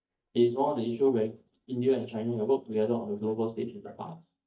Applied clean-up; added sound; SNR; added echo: neural mask model DeepFilterNet 3.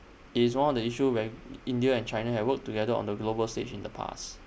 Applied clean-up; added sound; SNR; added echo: none; none; none; none.